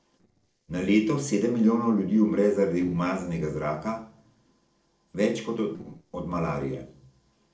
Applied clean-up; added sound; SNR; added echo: neural separator model SepFormer DNS4.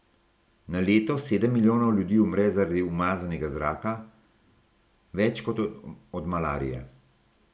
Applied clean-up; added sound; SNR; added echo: none; none; none; none.